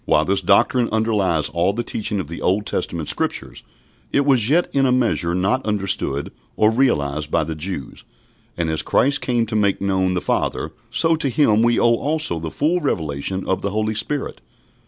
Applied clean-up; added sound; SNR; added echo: none; none; none; none.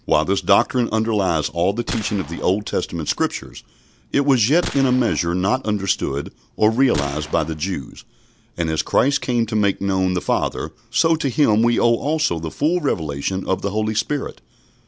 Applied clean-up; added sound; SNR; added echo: none; Gunshot, gunfire; 14 dB; none.